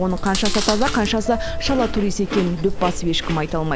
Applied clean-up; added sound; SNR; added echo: none; Chewing, mastication; 4 dB; none.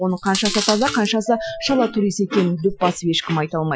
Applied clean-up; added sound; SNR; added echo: classical method Wiener filter.